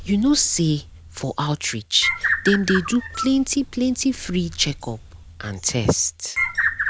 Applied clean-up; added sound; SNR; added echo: none; Bird; 6 dB; none.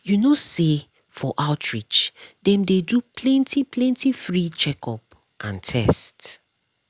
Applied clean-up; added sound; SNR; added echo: none; none; none; none.